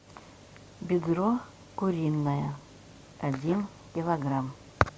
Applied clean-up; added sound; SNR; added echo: none; none; none; none.